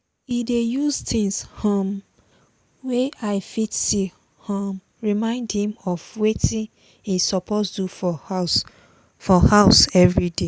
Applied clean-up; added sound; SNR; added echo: none; none; none; none.